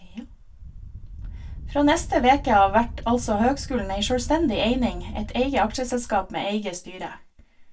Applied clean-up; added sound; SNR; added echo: none; Wind; 12 dB; reverberation time 0.2 s.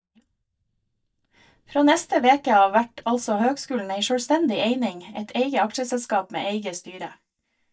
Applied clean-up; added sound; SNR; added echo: neural mask model DeepFilterNet 3.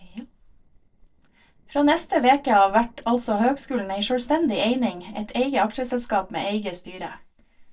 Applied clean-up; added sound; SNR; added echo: neural separator model SepFormer DNS4.